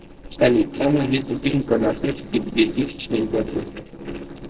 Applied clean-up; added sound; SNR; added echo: neural separator model SepFormer DNS4.